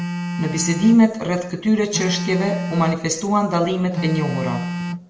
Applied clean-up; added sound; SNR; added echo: none; Telephone; 7 dB; reverberation time 1.0 s.